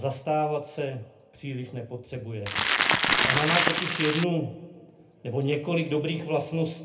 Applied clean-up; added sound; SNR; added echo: none; Crackle; -5 dB; reverberation time 0.3 s.